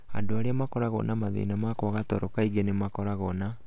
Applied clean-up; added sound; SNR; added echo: none; none; none; none.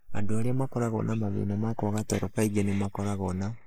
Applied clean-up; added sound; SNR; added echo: neural mask model Resemble Enhance denoiser.